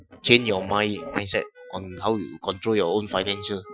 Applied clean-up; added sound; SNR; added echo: classical method Wiener filter.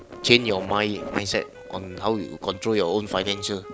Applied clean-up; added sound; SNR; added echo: none; Wind instrument, woodwind instrument; 19 dB; none.